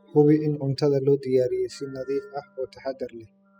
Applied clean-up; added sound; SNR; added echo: classical method spectral subtraction.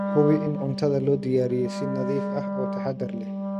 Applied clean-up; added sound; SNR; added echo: neural mask model RNNoise.